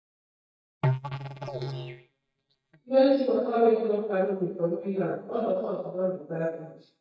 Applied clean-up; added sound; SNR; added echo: neural mask model DeepFilterNet 3.